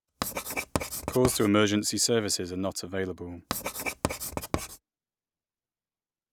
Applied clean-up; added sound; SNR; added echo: none; Writing; 5 dB; none.